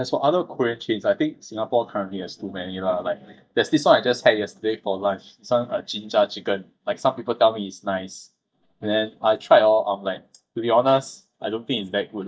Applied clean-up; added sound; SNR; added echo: neural mask model DeepFilterNet 3.